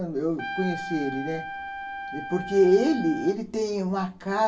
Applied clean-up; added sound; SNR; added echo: none; Trumpet; 10 dB; reverberation time 0.2 s.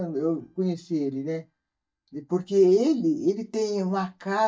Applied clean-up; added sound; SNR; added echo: neural mask model DeepFilterNet 3.